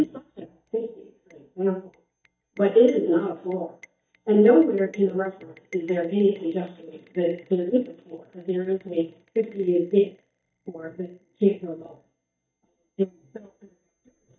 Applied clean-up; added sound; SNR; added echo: neural mask model DeepFilterNet 3.